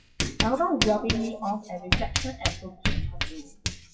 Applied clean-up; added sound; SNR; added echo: classical method WPE with log-MMSE.